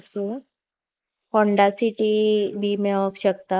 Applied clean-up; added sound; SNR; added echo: neural mask model Resemble Enhance denoiser.